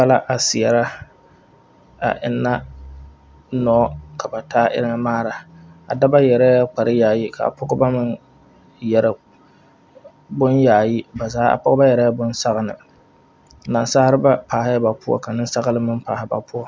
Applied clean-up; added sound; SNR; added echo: none; none; none; none.